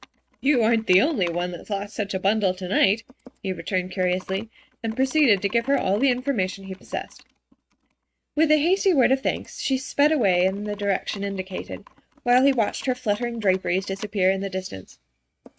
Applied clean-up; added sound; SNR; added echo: neural mask model RNNoise.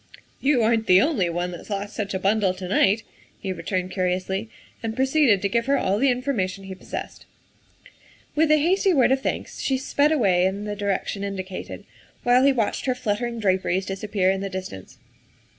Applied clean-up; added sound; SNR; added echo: none; none; none; none.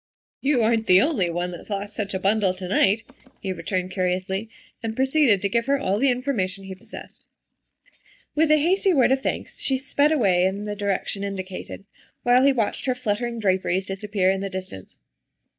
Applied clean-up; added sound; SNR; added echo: neural mask model DeepFilterNet 3.